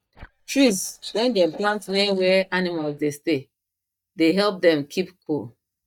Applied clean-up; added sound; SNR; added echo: neural mask model DeepFilterNet 3.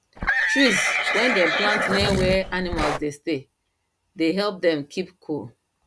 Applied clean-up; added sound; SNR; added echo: none; Livestock, farm animals, working animals; -2 dB; none.